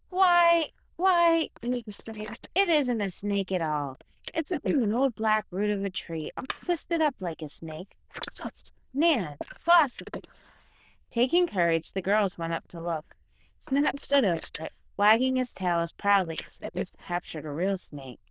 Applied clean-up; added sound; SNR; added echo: neural diffusion model UNIVERSE++.